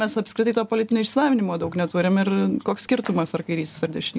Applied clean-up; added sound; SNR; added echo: none; none; none; none.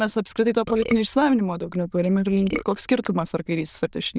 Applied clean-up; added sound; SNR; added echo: neural diffusion model UNIVERSE++.